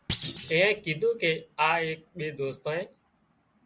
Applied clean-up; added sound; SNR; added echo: none; Thump, thud; 7 dB; none.